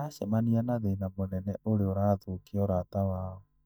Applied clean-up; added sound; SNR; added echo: neural mask model DeepFilterNet 3.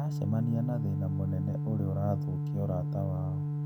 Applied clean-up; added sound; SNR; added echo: none; Organ; -2 dB; none.